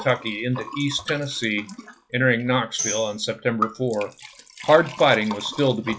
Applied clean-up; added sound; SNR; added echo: classical method log-MMSE.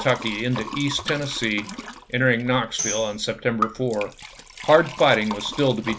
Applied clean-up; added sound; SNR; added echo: none; Liquid + Tambourine; 11 dB; none.